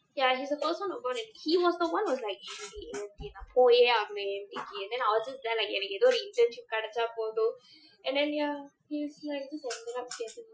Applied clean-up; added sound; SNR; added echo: classical method Wiener filter.